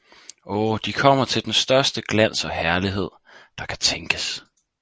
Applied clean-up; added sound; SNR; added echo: none; none; none; none.